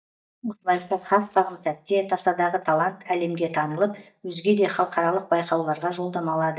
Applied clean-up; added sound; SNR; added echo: neural mask model DeepFilterNet 3.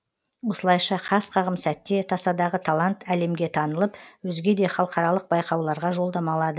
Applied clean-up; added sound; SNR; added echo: none; none; none; none.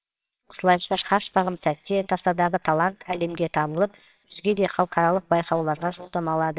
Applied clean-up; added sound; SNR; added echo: neural separator model SepFormer WHAMR!.